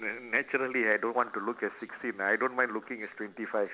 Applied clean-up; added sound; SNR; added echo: none; none; none; none.